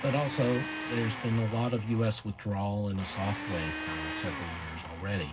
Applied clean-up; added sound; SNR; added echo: none; Domestic sounds, home sounds; 8 dB; reverberation time 0.4 s.